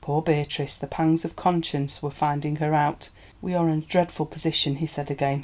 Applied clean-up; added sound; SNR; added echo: none; none; none; none.